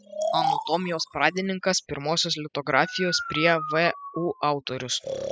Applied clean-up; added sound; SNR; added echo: classical method spectral subtraction.